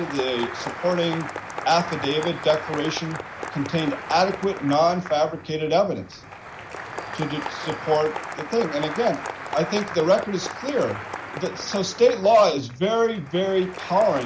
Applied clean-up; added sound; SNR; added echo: none; Applause; 10 dB; none.